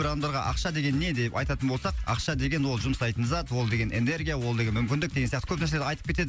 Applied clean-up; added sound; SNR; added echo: none; none; none; none.